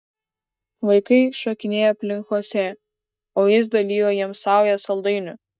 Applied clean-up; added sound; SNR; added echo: neural mask model DeepFilterNet 3.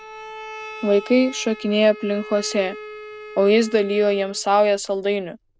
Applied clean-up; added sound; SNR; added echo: none; Bowed string instrument; 16 dB; none.